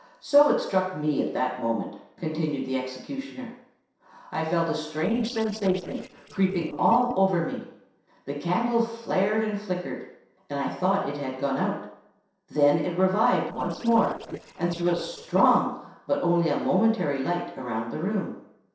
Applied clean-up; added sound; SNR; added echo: neural separator model SepFormer DNS4.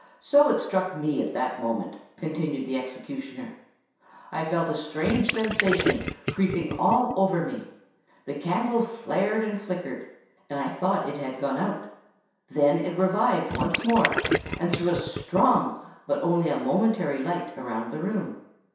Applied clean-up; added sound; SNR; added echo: none; Gurgling; 3 dB; reverberation time 0.7 s.